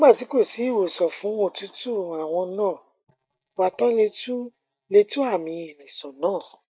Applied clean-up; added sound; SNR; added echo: neural mask model DeepFilterNet 3.